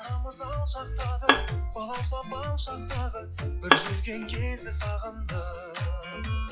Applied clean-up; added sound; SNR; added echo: classical method log-MMSE.